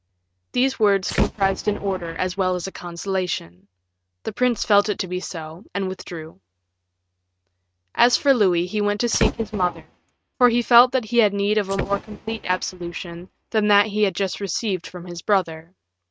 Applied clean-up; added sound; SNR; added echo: neural mask model RNNoise.